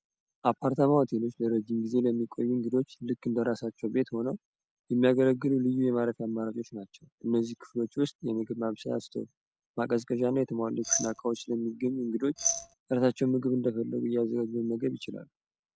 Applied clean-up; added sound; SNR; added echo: none; Glass; 1 dB; none.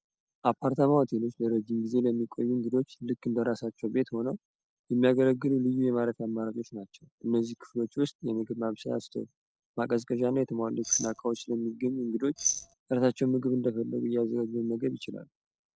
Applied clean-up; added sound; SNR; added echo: neural separator model SepFormer DNS4.